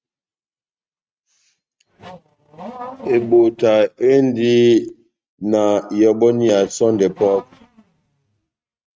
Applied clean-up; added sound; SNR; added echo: neural mask model RNNoise.